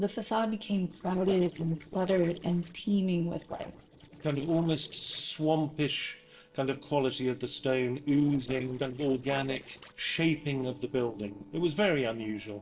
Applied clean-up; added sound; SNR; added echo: neural separator model SepFormer DNS4.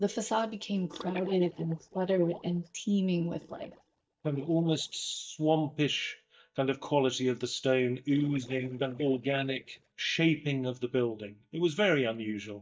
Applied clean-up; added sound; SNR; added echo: neural mask model DeepFilterNet 3.